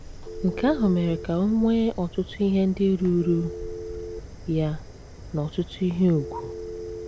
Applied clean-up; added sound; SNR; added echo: none; Fire + Telephone; 11 dB; none.